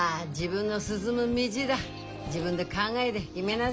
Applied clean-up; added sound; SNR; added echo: none; Engine / Mechanisms; 16 dB; none.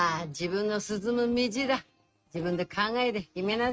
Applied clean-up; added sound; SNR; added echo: neural mask model RNNoise.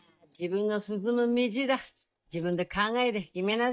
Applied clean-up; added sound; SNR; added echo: neural mask model DeepFilterNet 3.